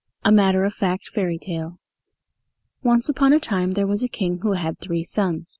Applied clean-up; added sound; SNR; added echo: none; none; none; none.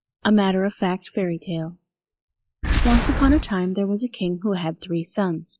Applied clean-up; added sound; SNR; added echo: classical method log-MMSE.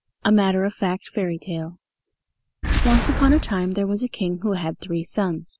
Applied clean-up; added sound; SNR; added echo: none; Boom; 2 dB; none.